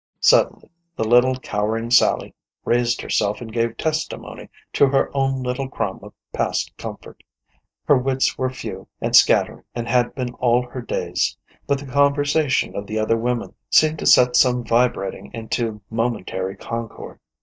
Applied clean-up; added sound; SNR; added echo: neural mask model DeepFilterNet 3.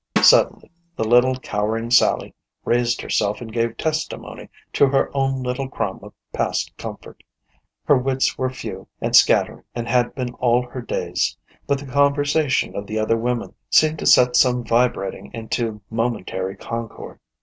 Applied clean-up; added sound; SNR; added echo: none; Drum; 9 dB; none.